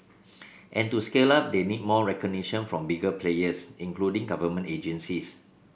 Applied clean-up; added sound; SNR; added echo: none; none; none; none.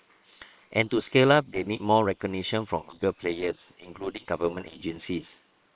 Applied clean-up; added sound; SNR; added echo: neural separator model SepFormer WHAM!.